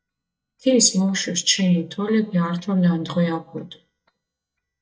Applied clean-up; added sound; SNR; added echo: neural mask model DeepFilterNet 3.